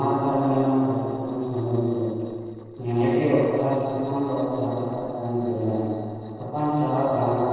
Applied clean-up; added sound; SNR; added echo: neural separator model SepFormer DNS4.